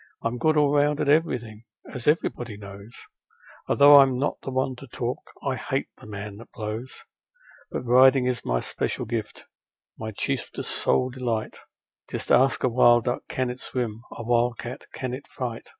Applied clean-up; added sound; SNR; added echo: none; none; none; none.